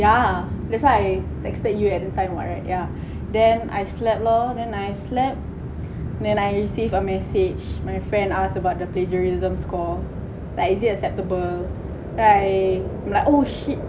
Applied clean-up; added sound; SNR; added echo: none; none; none; none.